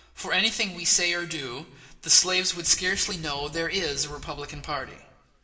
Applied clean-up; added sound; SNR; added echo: none; Wind; 19 dB; reverberation time 0.9 s.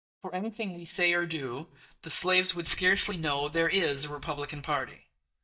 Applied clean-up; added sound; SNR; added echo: neural mask model DeepFilterNet 3.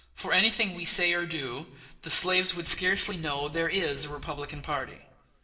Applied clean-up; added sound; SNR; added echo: neural separator model SepFormer DNS4.